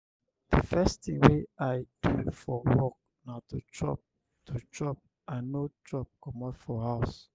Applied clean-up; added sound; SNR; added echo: none; none; none; none.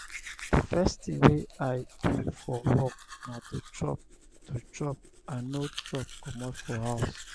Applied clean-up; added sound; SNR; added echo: none; Domestic sounds, home sounds; 15 dB; none.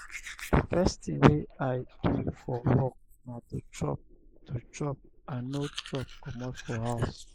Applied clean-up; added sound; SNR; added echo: neural mask model Resemble Enhance denoiser.